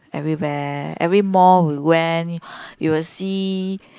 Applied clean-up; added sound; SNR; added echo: neural mask model Resemble Enhance denoiser.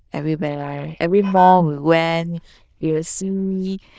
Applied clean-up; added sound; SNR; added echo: neural diffusion model UNIVERSE++.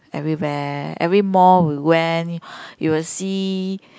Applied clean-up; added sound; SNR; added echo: none; none; none; none.